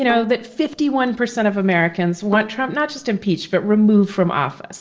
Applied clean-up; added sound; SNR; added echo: neural separator model SepFormer DNS4.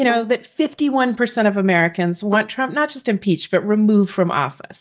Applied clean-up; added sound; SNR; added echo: neural mask model DeepFilterNet 3.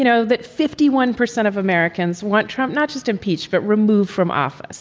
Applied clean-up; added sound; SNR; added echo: none; none; none; none.